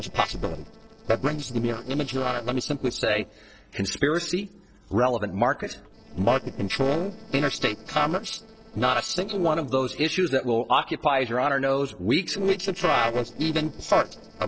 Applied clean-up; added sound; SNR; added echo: neural separator model SepFormer DNS4.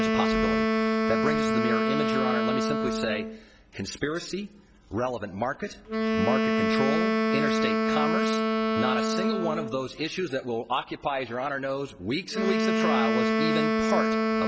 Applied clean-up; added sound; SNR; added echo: none; Wind instrument, woodwind instrument; -5 dB; none.